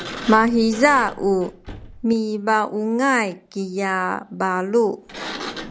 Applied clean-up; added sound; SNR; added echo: none; Sliding door; 16 dB; none.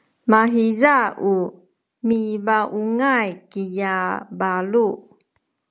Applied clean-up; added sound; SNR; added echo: none; none; none; none.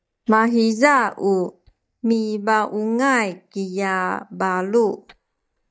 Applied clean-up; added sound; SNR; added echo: neural mask model DeepFilterNet 3.